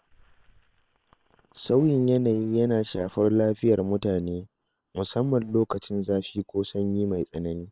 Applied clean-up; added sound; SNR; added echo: neural separator model SepFormer WHAM!.